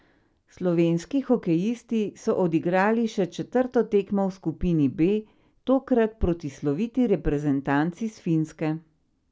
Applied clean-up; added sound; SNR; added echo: none; none; none; none.